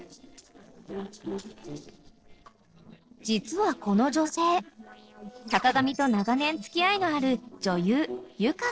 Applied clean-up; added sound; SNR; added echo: neural separator model SepFormer DNS4.